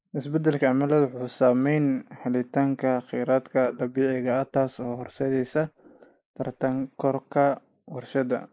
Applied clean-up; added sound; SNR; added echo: neural mask model Resemble Enhance denoiser.